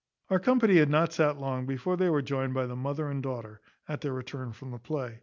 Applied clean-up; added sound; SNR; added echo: none; none; none; none.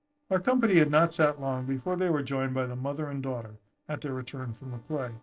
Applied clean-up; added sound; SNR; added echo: neural separator model SepFormer DNS4.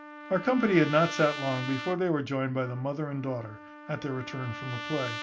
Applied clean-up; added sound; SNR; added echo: none; Trumpet; 11 dB; reverberation time 0.2 s.